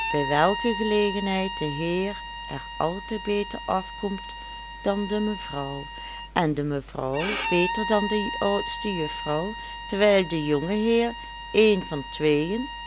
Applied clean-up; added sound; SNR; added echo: none; Bowed string instrument; 8 dB; none.